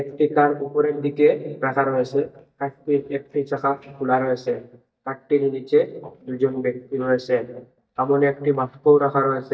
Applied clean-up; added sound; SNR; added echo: neural mask model DeepFilterNet 3.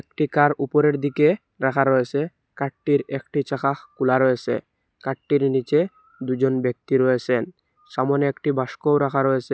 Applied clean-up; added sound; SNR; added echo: none; none; none; none.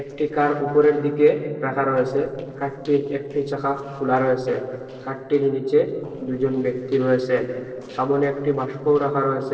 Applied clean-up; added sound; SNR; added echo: neural separator model SepFormer DNS4.